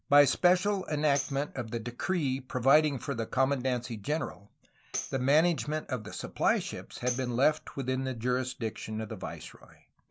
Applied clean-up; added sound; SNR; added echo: none; Tambourine; 15 dB; none.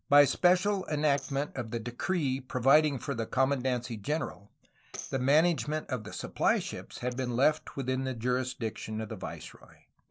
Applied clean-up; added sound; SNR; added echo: neural separator model SepFormer DNS4.